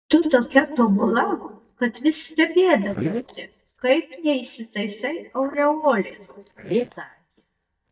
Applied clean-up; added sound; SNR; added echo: neural mask model DeepFilterNet 3.